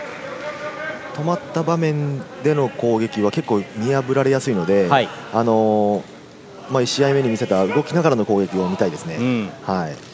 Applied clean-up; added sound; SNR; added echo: none; none; none; none.